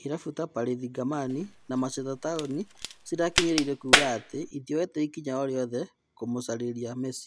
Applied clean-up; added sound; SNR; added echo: none; Crack; -1 dB; none.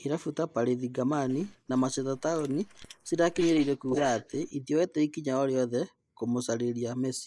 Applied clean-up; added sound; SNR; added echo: neural mask model Resemble Enhance denoiser.